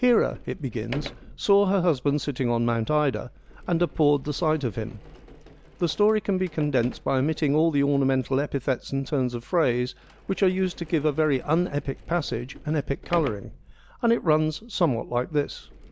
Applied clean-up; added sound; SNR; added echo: none; Sliding door; 20 dB; none.